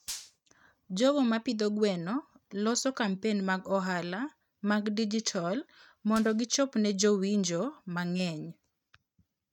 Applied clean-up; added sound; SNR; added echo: neural mask model RNNoise.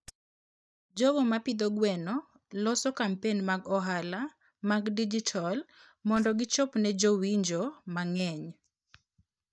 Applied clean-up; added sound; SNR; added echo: neural mask model DeepFilterNet 3.